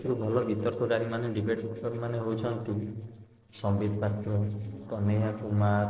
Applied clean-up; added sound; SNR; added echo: neural separator model SepFormer DNS4.